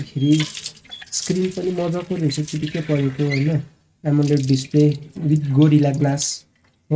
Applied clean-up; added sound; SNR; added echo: neural mask model RNNoise.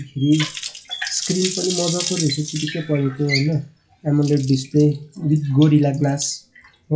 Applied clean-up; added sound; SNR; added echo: classical method log-MMSE.